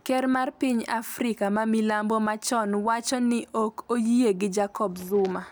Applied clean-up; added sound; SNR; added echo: none; none; none; none.